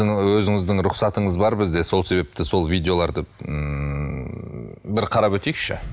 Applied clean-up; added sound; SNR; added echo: none; none; none; none.